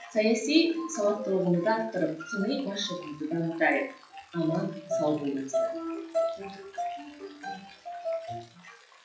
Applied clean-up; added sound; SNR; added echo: classical method WPE with log-MMSE.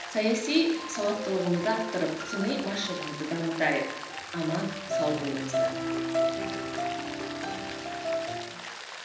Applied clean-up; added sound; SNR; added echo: none; Rain; 11 dB; reverberation time 0.9 s.